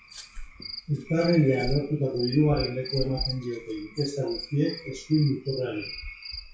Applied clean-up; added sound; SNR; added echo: classical method WPE with log-MMSE.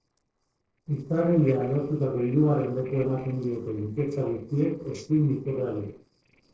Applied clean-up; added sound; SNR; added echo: neural separator model SepFormer DNS4.